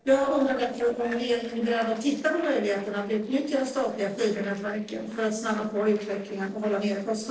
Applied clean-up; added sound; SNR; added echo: neural separator model SepFormer DNS4.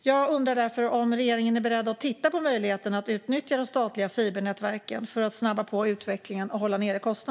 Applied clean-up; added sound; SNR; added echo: none; none; none; none.